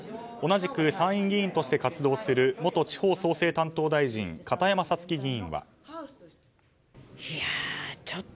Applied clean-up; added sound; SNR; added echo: none; none; none; none.